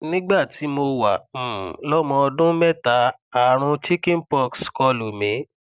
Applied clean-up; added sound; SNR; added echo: none; none; none; none.